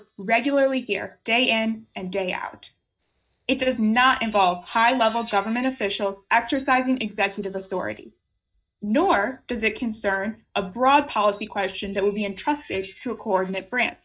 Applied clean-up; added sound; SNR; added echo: neural mask model DeepFilterNet 3.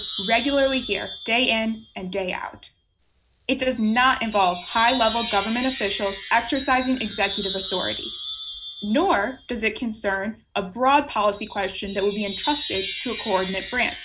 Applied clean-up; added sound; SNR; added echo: none; Wind chime; 10 dB; none.